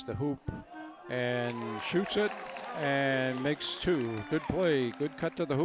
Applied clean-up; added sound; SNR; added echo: none; Wind instrument, woodwind instrument; 17 dB; none.